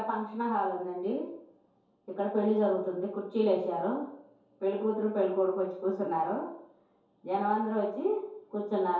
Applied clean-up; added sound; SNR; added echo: none; none; none; reverberation time 2.4 s.